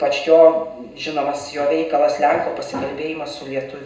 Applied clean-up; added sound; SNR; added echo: none; none; none; reverberation time 0.2 s.